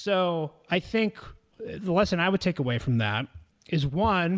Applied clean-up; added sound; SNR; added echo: none; none; none; none.